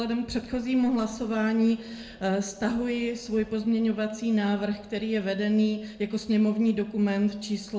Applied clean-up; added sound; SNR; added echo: none; none; none; reverberation time 0.5 s.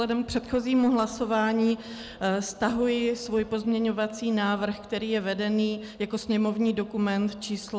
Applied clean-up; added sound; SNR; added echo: none; none; none; none.